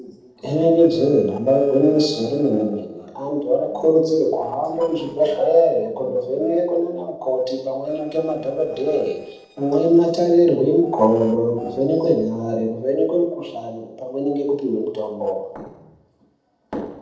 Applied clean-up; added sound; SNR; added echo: neural separator model SepFormer DNS4.